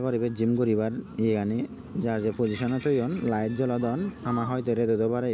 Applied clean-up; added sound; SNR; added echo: none; none; none; none.